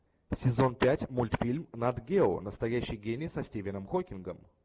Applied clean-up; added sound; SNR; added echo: none; none; none; none.